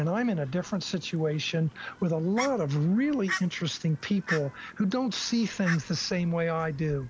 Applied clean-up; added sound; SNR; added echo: none; Fowl; 13 dB; none.